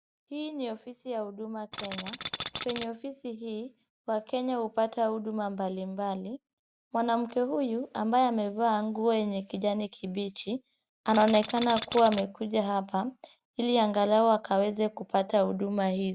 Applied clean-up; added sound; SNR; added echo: none; Tools; 5 dB; none.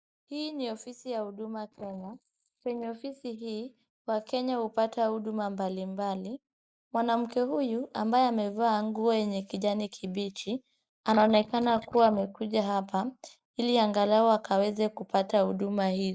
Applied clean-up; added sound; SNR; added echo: neural mask model Resemble Enhance denoiser.